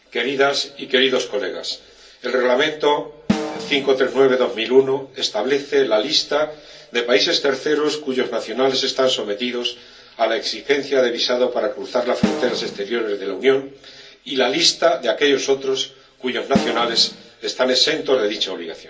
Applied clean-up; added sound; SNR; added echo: none; Snare drum; 4 dB; reverberation time 0.3 s.